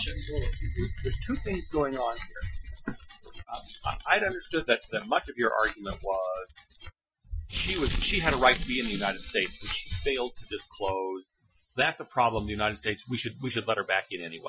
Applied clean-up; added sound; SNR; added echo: classical method Wiener filter.